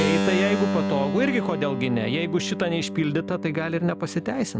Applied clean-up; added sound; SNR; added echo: none; Keyboard (musical); 2 dB; none.